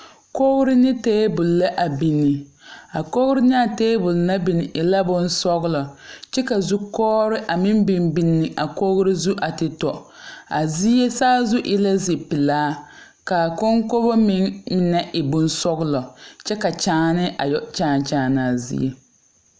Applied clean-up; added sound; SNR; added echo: none; none; none; none.